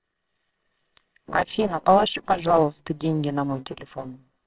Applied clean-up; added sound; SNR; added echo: neural separator model SepFormer WHAMR!.